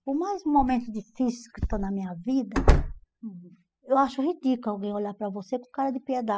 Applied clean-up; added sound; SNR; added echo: classical method spectral subtraction.